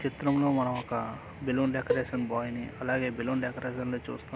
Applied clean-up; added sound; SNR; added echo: none; Cowbell; 7 dB; none.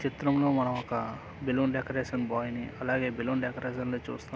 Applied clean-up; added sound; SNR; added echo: none; none; none; none.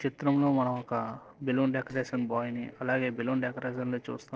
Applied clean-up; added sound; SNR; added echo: neural separator model SepFormer DNS4.